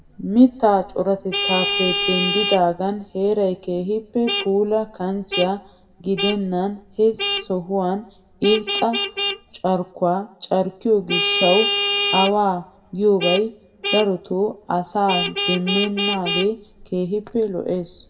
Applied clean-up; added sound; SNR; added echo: none; Vehicle horn, car horn, honking; 5 dB; reverberation time 0.5 s.